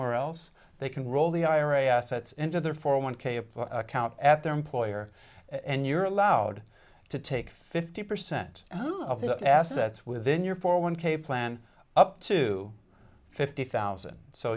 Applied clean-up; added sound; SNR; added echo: none; none; none; none.